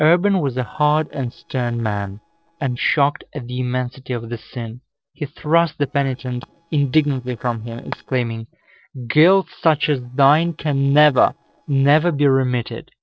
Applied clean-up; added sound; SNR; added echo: neural separator model SepFormer DNS4.